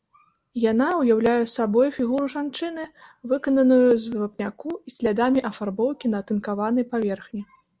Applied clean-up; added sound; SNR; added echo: none; none; none; none.